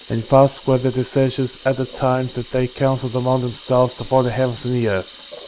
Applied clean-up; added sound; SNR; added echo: none; Sink (filling or washing) / Water tap, faucet; 17 dB; none.